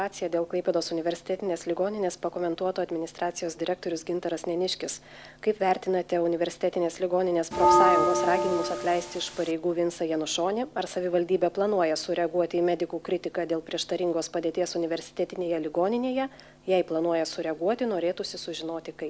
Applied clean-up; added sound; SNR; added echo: none; Bell; -3 dB; none.